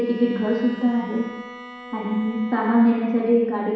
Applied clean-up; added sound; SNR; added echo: none; Bowed string instrument; 16 dB; reverberation time 1.1 s.